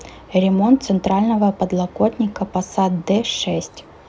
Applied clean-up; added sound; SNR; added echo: none; none; none; none.